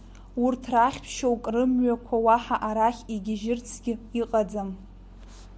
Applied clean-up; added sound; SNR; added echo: none; none; none; none.